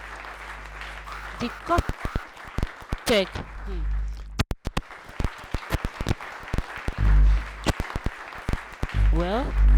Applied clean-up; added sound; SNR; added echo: none; Alarm + Applause; 15 dB; none.